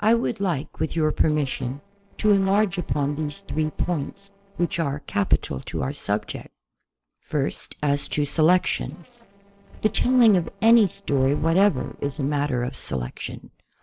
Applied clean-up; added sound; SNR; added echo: neural separator model SepFormer DNS4.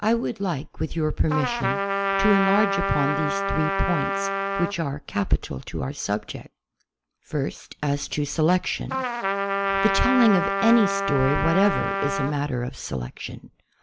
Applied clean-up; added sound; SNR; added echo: none; Trumpet; 1 dB; none.